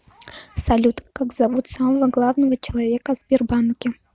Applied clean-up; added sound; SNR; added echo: none; none; none; none.